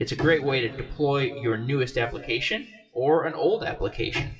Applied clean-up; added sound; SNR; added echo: classical method WPE with log-MMSE.